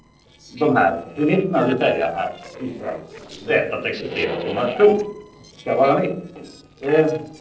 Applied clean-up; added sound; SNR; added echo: neural separator model SepFormer DNS4.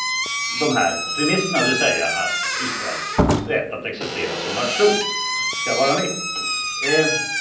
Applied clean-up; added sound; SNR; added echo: none; Squeak / Slam; 0 dB; reverberation time 0.6 s.